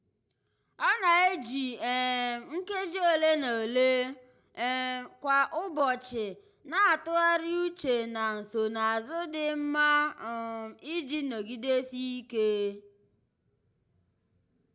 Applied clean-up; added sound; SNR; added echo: none; none; none; none.